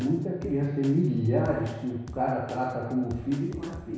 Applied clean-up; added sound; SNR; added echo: none; Drum kit; 17 dB; reverberation time 1.1 s.